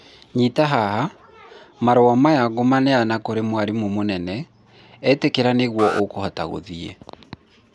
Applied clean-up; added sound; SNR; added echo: none; Alarm; 14 dB; none.